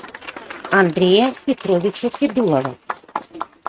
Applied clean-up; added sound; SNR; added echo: neural mask model RNNoise.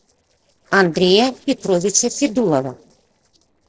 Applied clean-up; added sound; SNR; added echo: neural separator model SepFormer DNS4.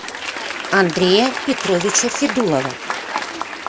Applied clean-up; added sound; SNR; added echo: none; Applause / Crowd; 6 dB; none.